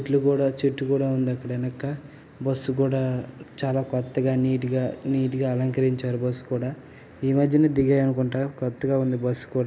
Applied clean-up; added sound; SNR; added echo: none; none; none; none.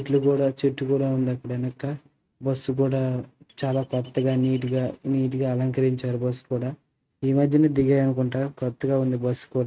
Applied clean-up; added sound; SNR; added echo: neural mask model RNNoise.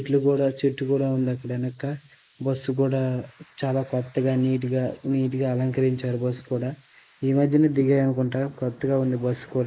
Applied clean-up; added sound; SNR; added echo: neural mask model Resemble Enhance denoiser.